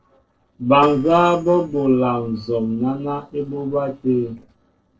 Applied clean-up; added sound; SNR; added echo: neural separator model SepFormer DNS4.